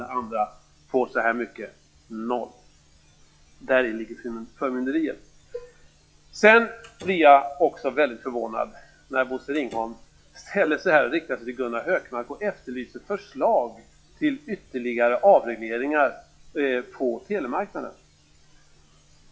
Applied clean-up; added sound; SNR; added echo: classical method log-MMSE.